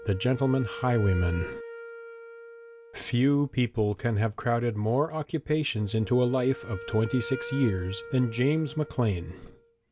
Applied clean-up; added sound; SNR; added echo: none; Wind instrument, woodwind instrument; 15 dB; none.